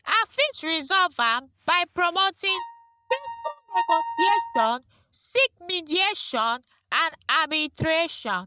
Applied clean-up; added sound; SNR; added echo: neural mask model RNNoise.